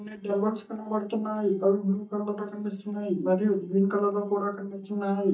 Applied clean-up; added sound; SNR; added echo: neural mask model DeepFilterNet 3.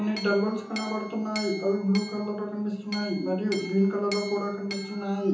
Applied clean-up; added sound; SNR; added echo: none; Chink, clink; 13 dB; reverberation time 0.7 s.